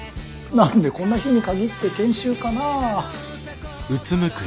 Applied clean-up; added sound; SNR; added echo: none; none; none; none.